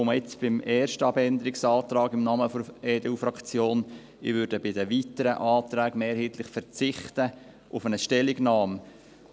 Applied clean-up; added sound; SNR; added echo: none; none; none; none.